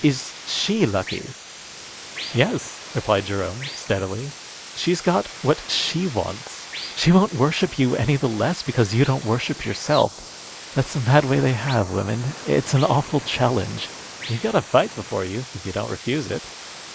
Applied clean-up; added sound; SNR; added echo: neural mask model Resemble Enhance denoiser.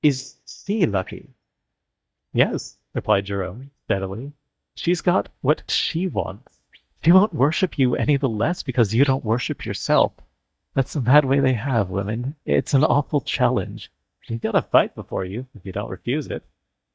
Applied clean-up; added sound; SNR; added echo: neural mask model DeepFilterNet 3.